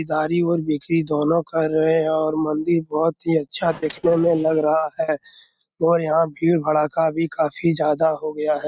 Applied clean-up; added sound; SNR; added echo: neural mask model RNNoise.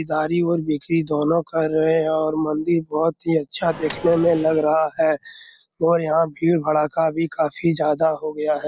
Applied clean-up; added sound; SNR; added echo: none; Microwave oven; 14 dB; none.